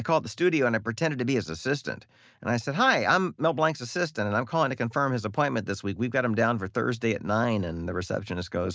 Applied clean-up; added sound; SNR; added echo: none; none; none; none.